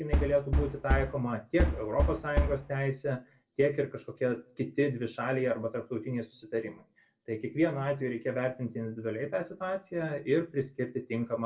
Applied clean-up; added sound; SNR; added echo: none; Knock; -2 dB; reverberation time 0.1 s.